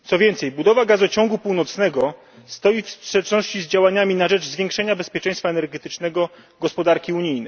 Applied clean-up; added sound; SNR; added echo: none; none; none; none.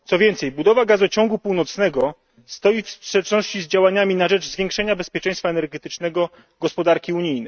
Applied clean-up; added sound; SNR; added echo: neural mask model RNNoise.